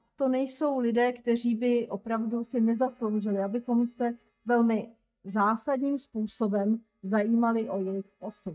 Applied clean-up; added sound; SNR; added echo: neural mask model DeepFilterNet 3.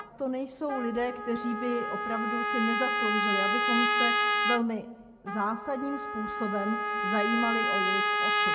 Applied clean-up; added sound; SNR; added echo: none; Trumpet; -3 dB; reverberation time 1.0 s.